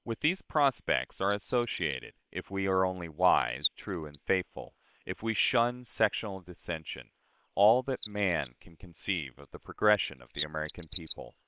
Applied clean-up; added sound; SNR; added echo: neural separator model SepFormer WHAM!.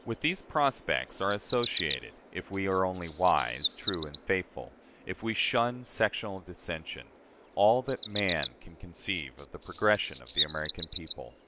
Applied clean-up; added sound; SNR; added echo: none; Bird vocalization, bird call, bird song; 10 dB; none.